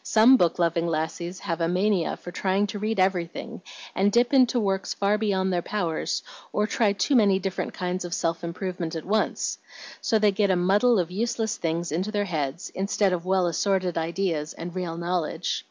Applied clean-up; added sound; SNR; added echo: none; none; none; none.